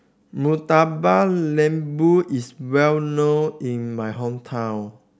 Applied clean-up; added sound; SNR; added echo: none; none; none; none.